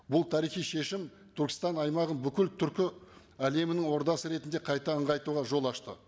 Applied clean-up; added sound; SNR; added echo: none; none; none; none.